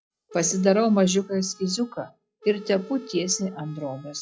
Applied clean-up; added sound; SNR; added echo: classical method log-MMSE.